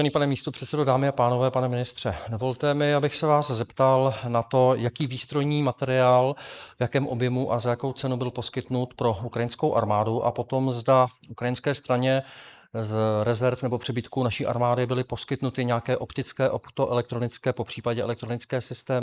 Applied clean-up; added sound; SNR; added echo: neural mask model Resemble Enhance denoiser.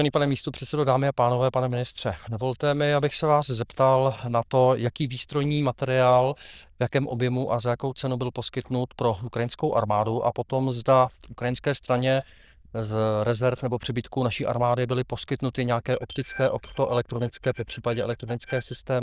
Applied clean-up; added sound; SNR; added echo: neural diffusion model UNIVERSE++.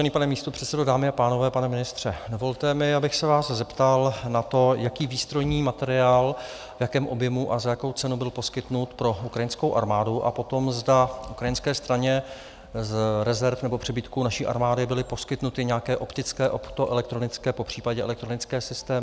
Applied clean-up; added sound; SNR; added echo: none; none; none; none.